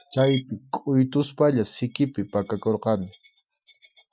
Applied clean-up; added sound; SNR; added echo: classical method Wiener filter.